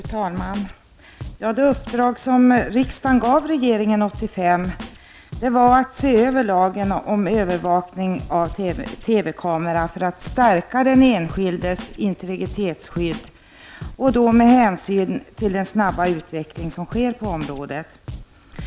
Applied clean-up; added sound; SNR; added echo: none; Scratching (performance technique); 16 dB; none.